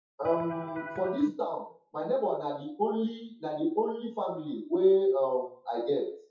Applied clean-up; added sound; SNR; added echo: classical method WPE with log-MMSE.